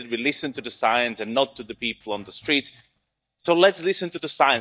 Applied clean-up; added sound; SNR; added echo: neural mask model DeepFilterNet 3.